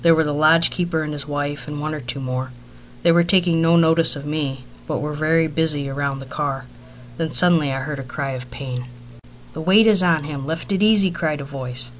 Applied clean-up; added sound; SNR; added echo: none; none; none; none.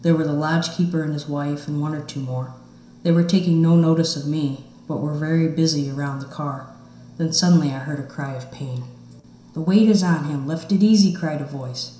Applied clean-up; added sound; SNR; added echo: none; none; none; reverberation time 0.7 s.